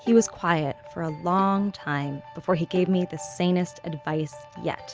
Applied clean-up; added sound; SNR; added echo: none; Bowed string instrument; 19 dB; none.